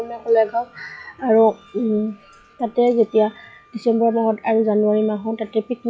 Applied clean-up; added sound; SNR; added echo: classical method log-MMSE.